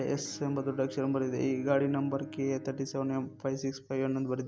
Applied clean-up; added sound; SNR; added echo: none; Bowed string instrument; 16 dB; none.